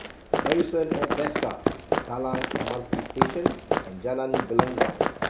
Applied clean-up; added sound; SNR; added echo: none; Run; -3 dB; none.